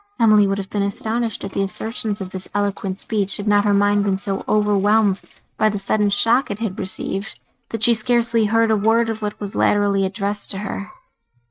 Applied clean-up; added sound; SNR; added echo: neural mask model RNNoise.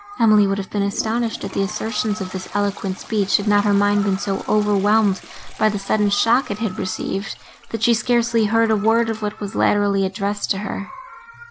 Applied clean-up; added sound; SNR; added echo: none; Toilet flush + Meow; 19 dB; none.